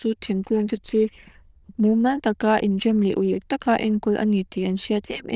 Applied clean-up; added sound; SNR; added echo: neural diffusion model UNIVERSE++.